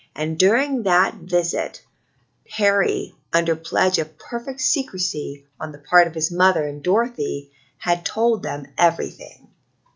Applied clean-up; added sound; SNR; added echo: none; none; none; none.